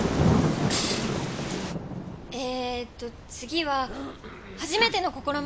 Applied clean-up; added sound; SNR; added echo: none; Cough; 14 dB; none.